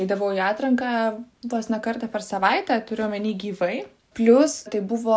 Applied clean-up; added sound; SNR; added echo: none; none; none; none.